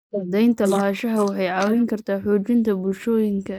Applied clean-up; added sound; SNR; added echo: neural mask model Resemble Enhance denoiser.